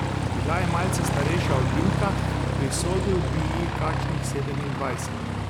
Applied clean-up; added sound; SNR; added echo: none; Aircraft; -5 dB; none.